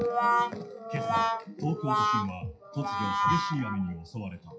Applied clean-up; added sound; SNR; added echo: classical method WPE with log-MMSE.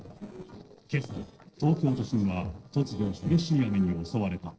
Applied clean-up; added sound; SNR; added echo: neural separator model SepFormer DNS4.